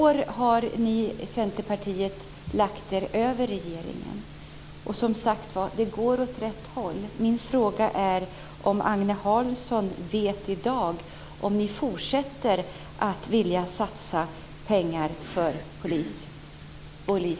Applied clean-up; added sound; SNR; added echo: none; none; none; none.